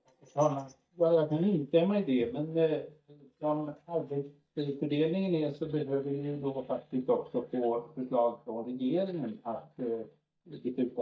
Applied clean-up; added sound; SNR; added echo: neural mask model DeepFilterNet 3.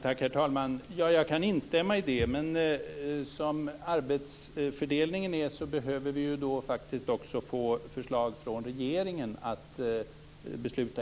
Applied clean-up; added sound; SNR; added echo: none; none; none; none.